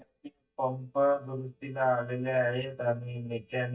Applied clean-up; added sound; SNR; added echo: neural mask model DeepFilterNet 3.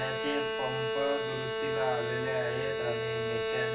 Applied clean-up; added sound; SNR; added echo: none; Bowed string instrument; -3 dB; reverberation time 0.2 s.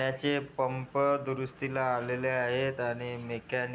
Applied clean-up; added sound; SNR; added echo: none; none; none; none.